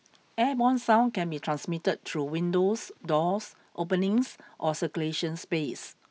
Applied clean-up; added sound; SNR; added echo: none; none; none; none.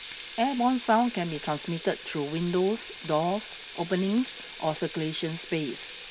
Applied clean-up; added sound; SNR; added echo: none; Sink (filling or washing) / Water tap, faucet; 9 dB; none.